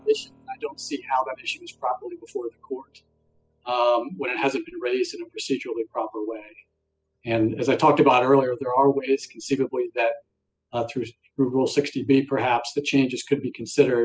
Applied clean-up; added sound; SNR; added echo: classical method spectral subtraction.